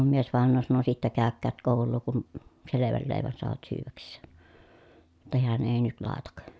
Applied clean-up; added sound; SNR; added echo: none; none; none; none.